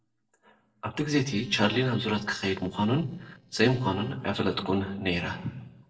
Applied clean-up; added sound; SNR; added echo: neural separator model SepFormer DNS4.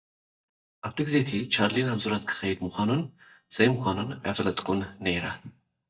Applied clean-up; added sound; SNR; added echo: neural mask model DeepFilterNet 3.